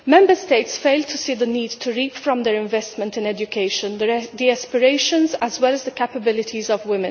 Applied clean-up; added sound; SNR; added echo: none; none; none; none.